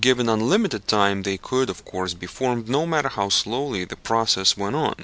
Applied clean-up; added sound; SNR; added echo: none; none; none; none.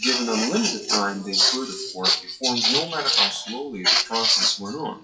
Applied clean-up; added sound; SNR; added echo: classical method WPE with log-MMSE.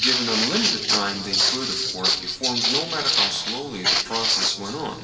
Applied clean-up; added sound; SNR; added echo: none; Walk, footsteps; -5 dB; reverberation time 2.3 s.